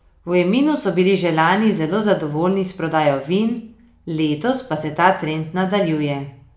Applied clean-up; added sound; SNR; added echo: none; none; none; none.